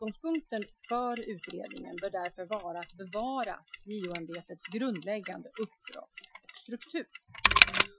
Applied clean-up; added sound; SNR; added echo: classical method Wiener filter.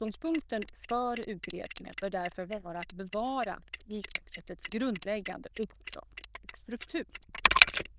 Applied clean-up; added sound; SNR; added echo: neural diffusion model UNIVERSE++.